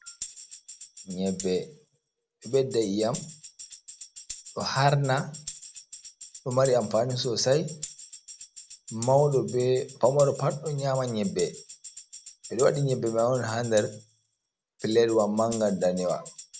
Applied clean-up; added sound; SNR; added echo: none; Tambourine; 16 dB; none.